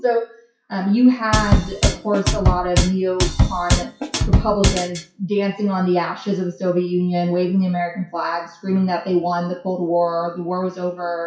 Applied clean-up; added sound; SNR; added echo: classical method WPE with log-MMSE.